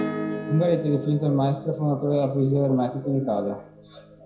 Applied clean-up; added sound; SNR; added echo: none; Acoustic guitar / Strum; 10 dB; reverberation time 0.4 s.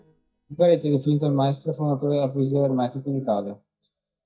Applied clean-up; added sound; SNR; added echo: neural mask model DeepFilterNet 3.